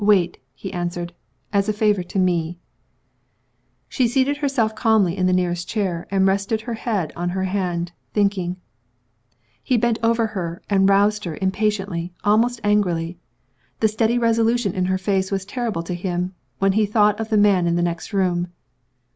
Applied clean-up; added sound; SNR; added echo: none; none; none; none.